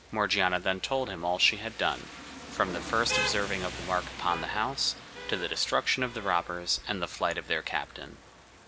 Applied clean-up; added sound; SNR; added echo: none; Rain; 10 dB; none.